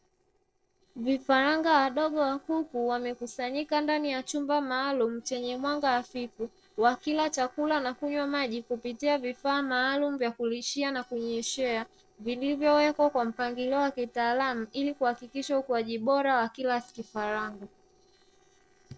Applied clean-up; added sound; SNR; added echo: neural separator model SepFormer DNS4.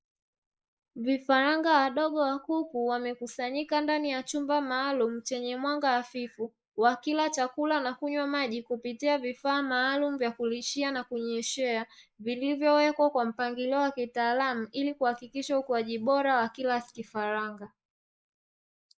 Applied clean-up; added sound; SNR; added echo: neural mask model Resemble Enhance denoiser.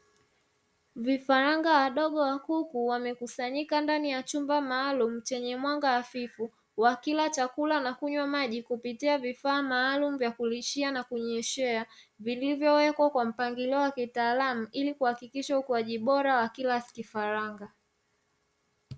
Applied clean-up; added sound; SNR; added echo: none; none; none; none.